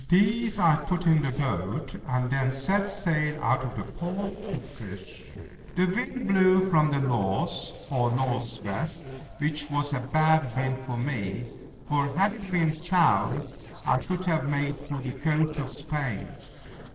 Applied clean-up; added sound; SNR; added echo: neural separator model SepFormer DNS4.